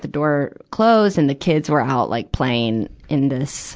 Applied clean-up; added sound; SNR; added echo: none; none; none; none.